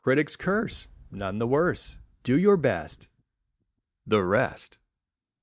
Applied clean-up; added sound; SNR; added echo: neural mask model DeepFilterNet 3.